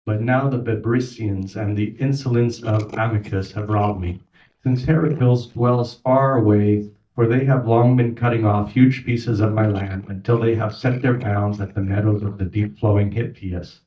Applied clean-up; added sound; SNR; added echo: neural mask model DeepFilterNet 3.